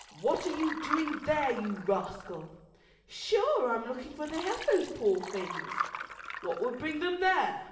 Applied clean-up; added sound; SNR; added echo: none; Liquid; 10 dB; reverberation time 0.9 s.